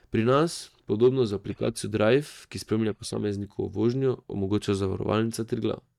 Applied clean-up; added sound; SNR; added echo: neural mask model DeepFilterNet 3.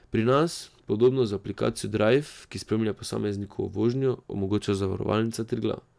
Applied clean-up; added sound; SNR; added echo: none; none; none; none.